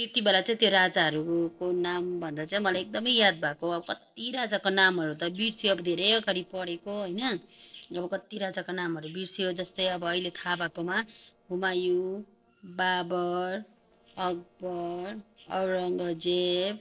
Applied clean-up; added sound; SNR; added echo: neural separator model SepFormer DNS4.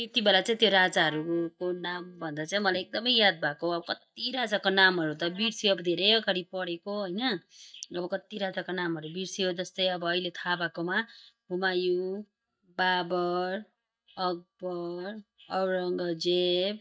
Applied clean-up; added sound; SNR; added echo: neural mask model DeepFilterNet 3.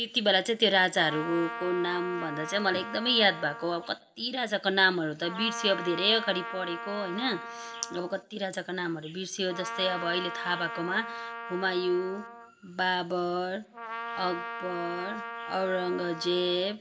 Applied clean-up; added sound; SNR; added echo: none; Trumpet; 10 dB; reverberation time 0.3 s.